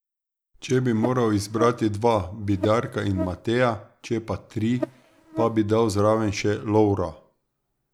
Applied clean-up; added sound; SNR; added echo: none; Buzz; 10 dB; none.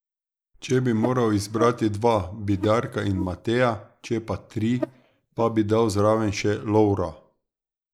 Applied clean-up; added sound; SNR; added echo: neural mask model Resemble Enhance denoiser.